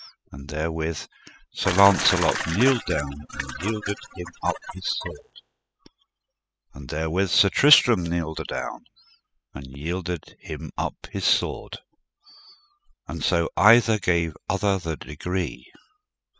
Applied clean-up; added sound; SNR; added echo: classical method spectral subtraction.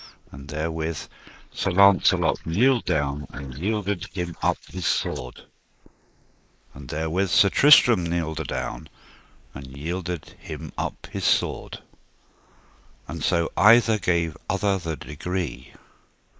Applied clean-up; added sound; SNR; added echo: neural mask model Resemble Enhance denoiser.